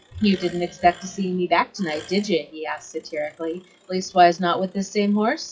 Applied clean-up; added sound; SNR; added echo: classical method WPE with log-MMSE.